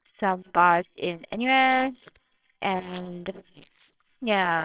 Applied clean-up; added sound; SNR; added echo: neural separator model SepFormer WHAMR!.